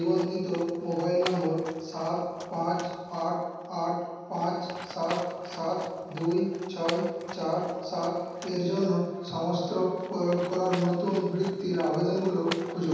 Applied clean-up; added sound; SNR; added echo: none; Livestock, farm animals, working animals; 15 dB; reverberation time 1.2 s.